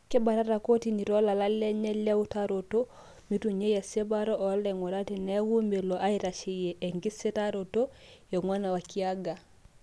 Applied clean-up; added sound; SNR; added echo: none; none; none; none.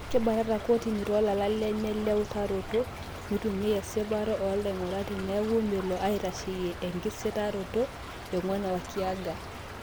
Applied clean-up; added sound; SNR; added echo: none; Stream / Trickle, dribble; 10 dB; none.